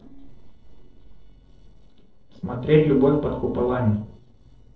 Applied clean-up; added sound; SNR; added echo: neural separator model SepFormer DNS4.